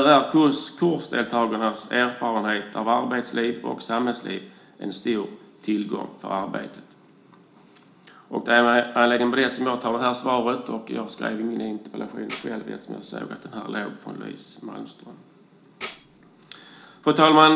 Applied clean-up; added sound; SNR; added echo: none; Tambourine; 19 dB; reverberation time 0.4 s.